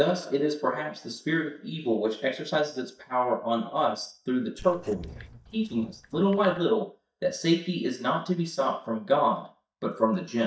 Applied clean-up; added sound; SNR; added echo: neural mask model DeepFilterNet 3.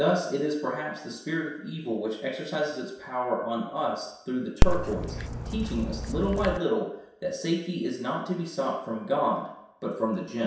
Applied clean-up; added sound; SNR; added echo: none; Dog; -5 dB; reverberation time 0.7 s.